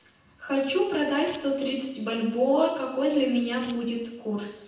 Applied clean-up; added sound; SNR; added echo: none; Domestic sounds, home sounds; 18 dB; reverberation time 0.9 s.